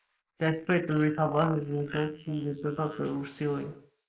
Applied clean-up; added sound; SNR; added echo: neural mask model Resemble Enhance denoiser.